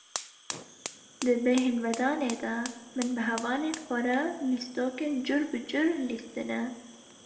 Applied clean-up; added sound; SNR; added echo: none; Fire; 14 dB; reverberation time 0.9 s.